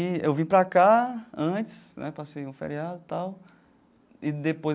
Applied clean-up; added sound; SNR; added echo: none; none; none; none.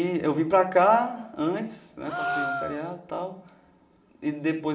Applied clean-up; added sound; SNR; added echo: none; Gasp; 8 dB; reverberation time 1.2 s.